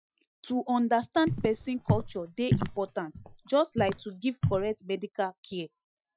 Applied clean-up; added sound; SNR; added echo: classical method Wiener filter.